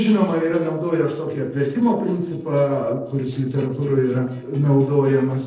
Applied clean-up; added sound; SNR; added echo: neural separator model SepFormer DNS4.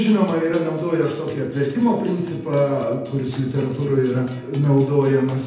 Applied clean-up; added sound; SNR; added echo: none; Acoustic guitar; 19 dB; reverberation time 0.8 s.